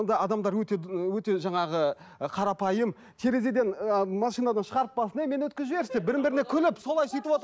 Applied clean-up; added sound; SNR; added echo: none; none; none; none.